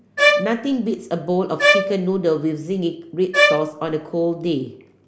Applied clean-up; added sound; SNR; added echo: none; Bowed string instrument; -2 dB; none.